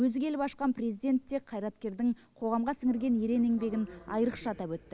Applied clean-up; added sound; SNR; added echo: none; none; none; none.